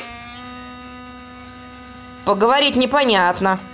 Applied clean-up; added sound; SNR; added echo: none; Bowed string instrument; 17 dB; none.